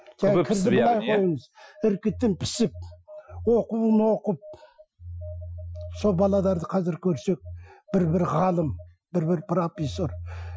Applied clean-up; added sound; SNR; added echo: classical method Wiener filter.